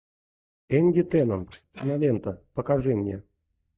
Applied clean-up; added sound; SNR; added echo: neural mask model DeepFilterNet 3.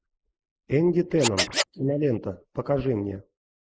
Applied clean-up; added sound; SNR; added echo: neural mask model Resemble Enhance denoiser.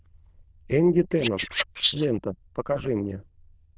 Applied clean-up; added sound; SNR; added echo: neural diffusion model UNIVERSE++.